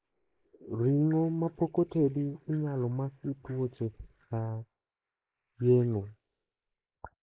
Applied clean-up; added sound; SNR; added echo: neural mask model Resemble Enhance denoiser.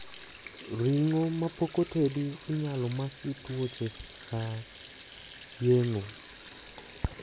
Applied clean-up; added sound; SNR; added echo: none; Sink (filling or washing); 17 dB; none.